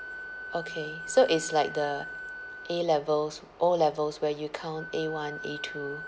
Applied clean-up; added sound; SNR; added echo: none; Wind instrument, woodwind instrument; 12 dB; none.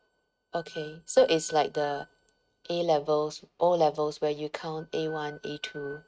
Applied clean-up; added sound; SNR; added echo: neural mask model RNNoise.